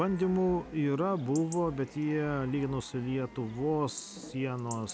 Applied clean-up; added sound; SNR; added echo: none; Chatter / Chirp, tweet / Livestock, farm animals, working animals; 17 dB; none.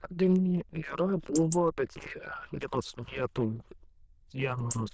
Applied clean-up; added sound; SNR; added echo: neural diffusion model UNIVERSE++.